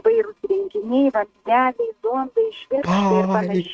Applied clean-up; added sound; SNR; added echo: neural mask model RNNoise.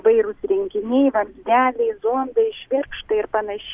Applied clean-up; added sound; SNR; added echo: none; none; none; none.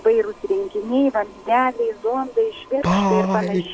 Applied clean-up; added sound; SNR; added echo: none; Toilet flush; 5 dB; none.